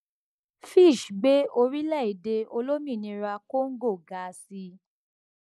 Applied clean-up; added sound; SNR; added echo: neural mask model Resemble Enhance denoiser.